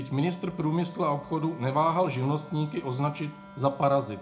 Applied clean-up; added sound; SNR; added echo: none; Wind instrument, woodwind instrument; 19 dB; reverberation time 0.4 s.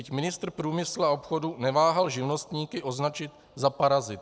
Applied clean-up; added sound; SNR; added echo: none; none; none; none.